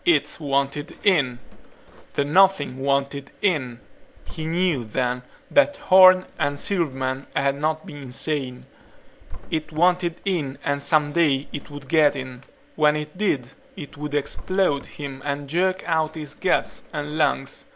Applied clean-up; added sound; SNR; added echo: none; Drawer open or close; 15 dB; none.